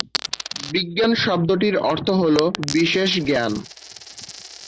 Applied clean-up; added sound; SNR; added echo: none; Coin (dropping); 13 dB; none.